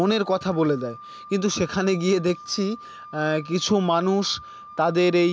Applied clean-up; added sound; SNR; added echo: none; Wind instrument, woodwind instrument; 19 dB; none.